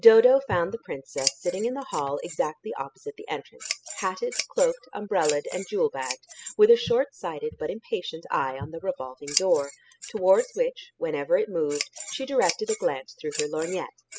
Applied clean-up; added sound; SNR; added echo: classical method spectral subtraction.